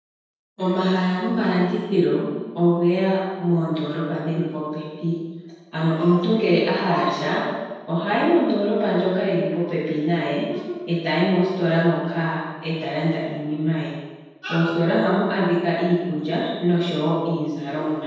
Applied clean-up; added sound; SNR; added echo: none; none; none; reverberation time 1.2 s.